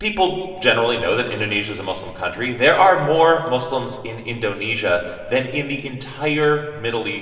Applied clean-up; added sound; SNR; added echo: none; none; none; reverberation time 1.9 s.